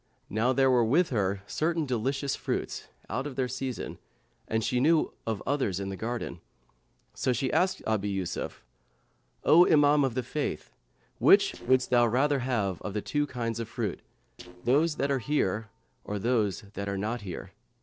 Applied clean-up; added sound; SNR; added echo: neural separator model SepFormer DNS4.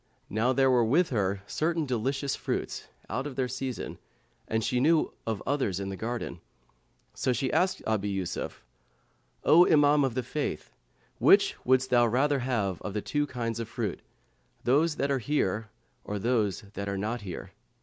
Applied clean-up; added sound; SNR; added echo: none; none; none; none.